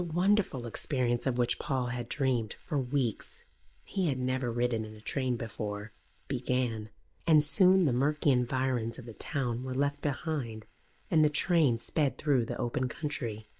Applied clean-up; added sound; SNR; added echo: neural mask model Resemble Enhance denoiser.